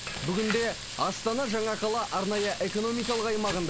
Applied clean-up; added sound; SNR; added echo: none; Frying (food); 7 dB; none.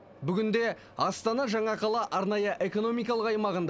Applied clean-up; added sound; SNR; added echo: none; none; none; none.